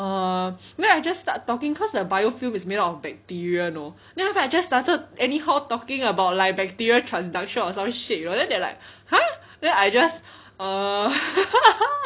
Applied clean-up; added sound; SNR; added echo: none; none; none; none.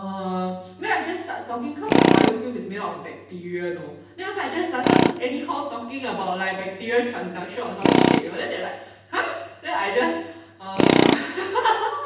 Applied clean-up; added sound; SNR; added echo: none; Tools; -2 dB; reverberation time 0.8 s.